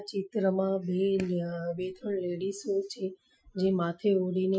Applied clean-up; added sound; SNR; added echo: classical method Wiener filter.